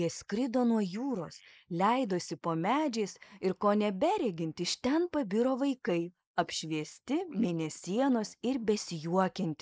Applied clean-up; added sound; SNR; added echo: neural mask model Resemble Enhance denoiser.